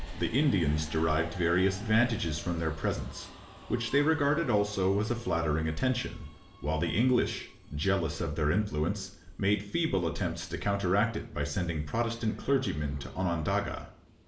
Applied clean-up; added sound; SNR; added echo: none; Subway, metro, underground; 17 dB; reverberation time 0.5 s.